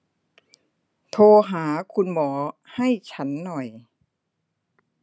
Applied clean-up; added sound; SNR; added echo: none; none; none; none.